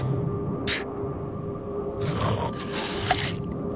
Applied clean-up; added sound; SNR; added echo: none; Guitar; 12 dB; none.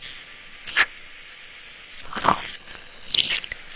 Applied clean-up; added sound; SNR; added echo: neural separator model SepFormer WHAM!.